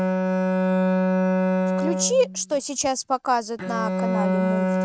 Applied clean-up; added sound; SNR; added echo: neural mask model RNNoise.